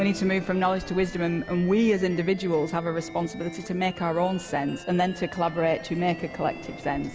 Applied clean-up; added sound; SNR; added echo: none; Sliding door + Alarm; 18 dB; none.